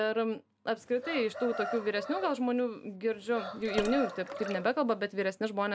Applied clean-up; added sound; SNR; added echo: none; Water / Splash, splatter + Chicken, rooster; 9 dB; none.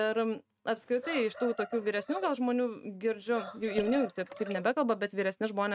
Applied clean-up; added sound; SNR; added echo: neural mask model RNNoise.